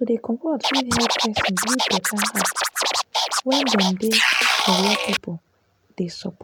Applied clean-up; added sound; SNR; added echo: none; Scratching (performance technique); -3 dB; none.